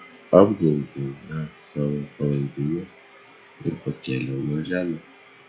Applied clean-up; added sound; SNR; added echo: classical method log-MMSE.